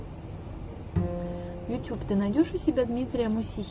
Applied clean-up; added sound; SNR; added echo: none; Bowed string instrument; 7 dB; none.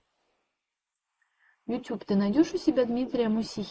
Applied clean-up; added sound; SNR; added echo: neural mask model Resemble Enhance denoiser.